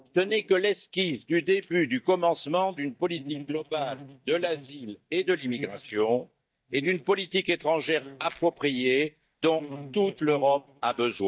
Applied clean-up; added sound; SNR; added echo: neural mask model DeepFilterNet 3.